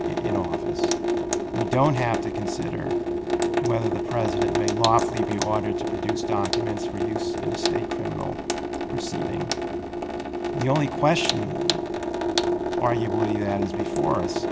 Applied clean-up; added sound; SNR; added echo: none; Sink (filling or washing) / Water tap, faucet; -2 dB; none.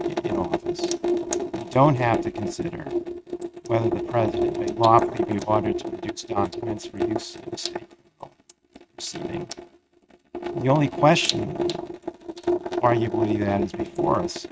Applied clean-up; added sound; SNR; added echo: neural mask model RNNoise.